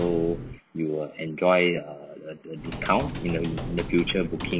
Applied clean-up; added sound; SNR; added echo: none; Computer keyboard; 10 dB; none.